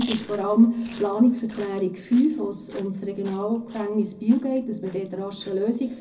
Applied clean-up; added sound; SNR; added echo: none; Chewing, mastication; 16 dB; reverberation time 0.4 s.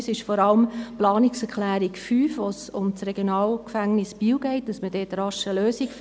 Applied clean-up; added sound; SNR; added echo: none; none; none; none.